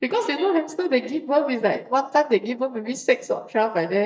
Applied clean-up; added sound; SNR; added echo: neural mask model DeepFilterNet 3.